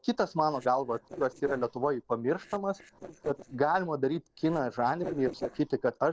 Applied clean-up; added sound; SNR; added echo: neural separator model SepFormer DNS4.